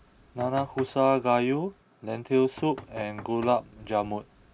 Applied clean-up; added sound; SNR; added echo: none; Knock; 19 dB; none.